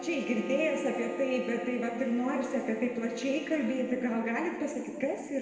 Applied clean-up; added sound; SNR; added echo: none; Bowed string instrument; 11 dB; reverberation time 1.6 s.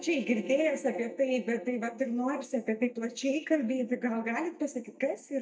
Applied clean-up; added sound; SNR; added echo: neural mask model DeepFilterNet 3.